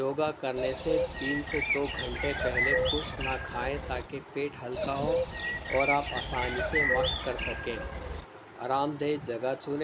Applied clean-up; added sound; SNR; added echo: none; Bird; -2 dB; none.